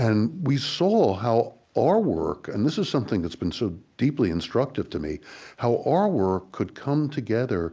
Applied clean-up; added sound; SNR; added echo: none; none; none; none.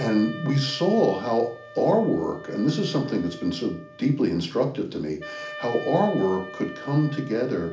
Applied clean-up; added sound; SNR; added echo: none; Wind instrument, woodwind instrument; 16 dB; reverberation time 0.4 s.